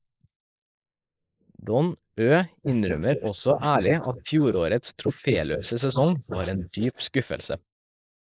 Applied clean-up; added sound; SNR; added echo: neural mask model Resemble Enhance denoiser.